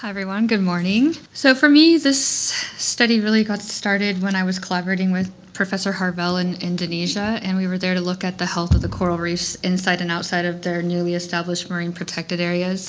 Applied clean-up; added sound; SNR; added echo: none; none; none; none.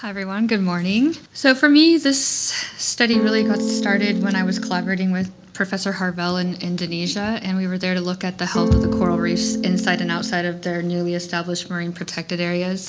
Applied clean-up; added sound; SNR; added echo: none; Electric guitar / Strum; 1 dB; none.